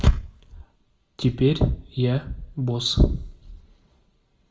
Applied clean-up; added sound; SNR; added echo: none; none; none; reverberation time 0.4 s.